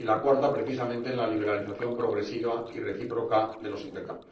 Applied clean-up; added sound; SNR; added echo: neural separator model SepFormer DNS4.